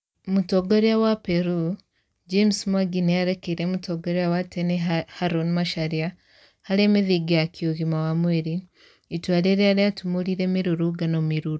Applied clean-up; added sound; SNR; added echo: none; none; none; none.